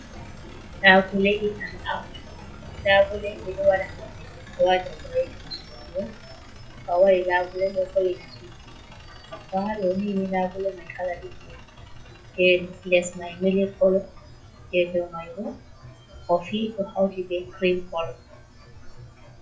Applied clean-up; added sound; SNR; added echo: classical method WPE with log-MMSE.